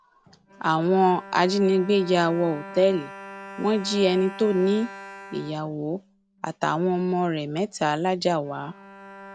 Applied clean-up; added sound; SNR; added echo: none; Bowed string instrument; 18 dB; none.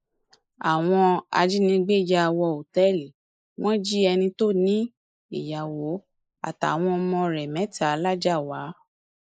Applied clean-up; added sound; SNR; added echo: neural mask model Resemble Enhance denoiser.